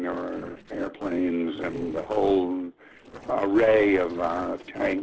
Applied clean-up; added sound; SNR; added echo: neural separator model SepFormer DNS4.